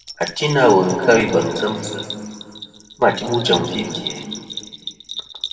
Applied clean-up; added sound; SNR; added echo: none; Bell; 12 dB; reverberation time 2.4 s.